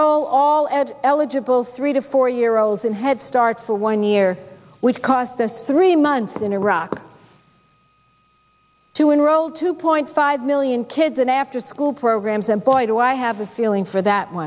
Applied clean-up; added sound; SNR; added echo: none; none; none; none.